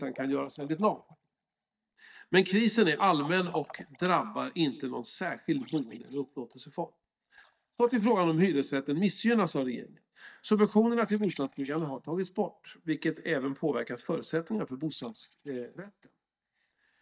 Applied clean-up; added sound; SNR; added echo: neural mask model DeepFilterNet 3.